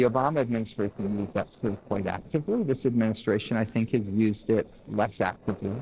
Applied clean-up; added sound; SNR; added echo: neural separator model SepFormer DNS4.